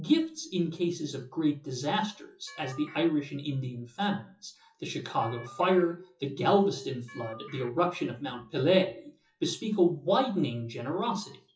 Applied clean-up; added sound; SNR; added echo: classical method WPE with log-MMSE.